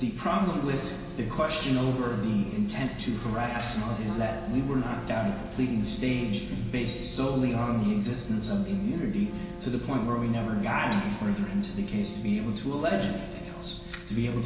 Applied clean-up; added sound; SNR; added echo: none; Trumpet; 15 dB; reverberation time 2.2 s.